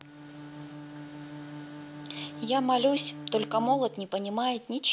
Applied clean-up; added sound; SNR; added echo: none; Bowed string instrument; 13 dB; none.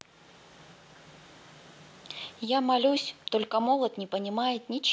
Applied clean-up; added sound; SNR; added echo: none; none; none; none.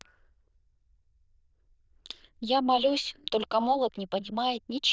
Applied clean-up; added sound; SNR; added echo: neural diffusion model UNIVERSE++.